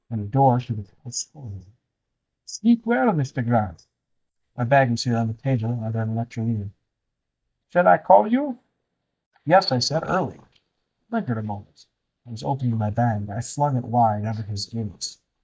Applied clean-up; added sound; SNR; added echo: neural mask model DeepFilterNet 3.